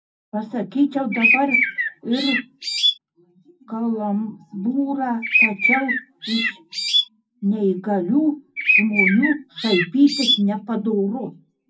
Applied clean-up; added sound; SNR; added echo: none; Bird; -2 dB; reverberation time 0.4 s.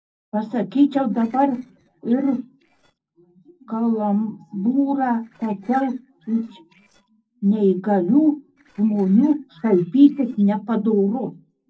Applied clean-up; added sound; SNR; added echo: neural separator model SepFormer DNS4.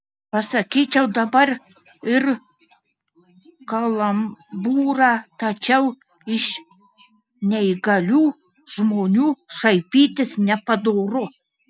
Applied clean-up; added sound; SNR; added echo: none; none; none; none.